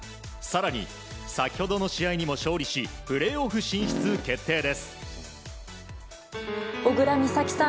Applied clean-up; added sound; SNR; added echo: none; Fart; 2 dB; none.